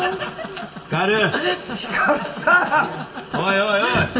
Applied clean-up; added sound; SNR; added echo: none; none; none; reverberation time 1.4 s.